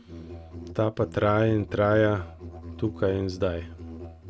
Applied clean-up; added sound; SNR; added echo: none; Musical instrument; 14 dB; none.